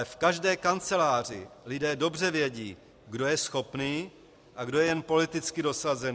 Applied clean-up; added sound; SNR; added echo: none; none; none; none.